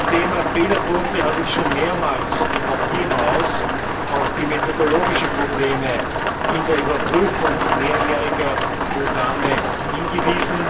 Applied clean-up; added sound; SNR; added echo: none; Rain; -2 dB; reverberation time 1.4 s.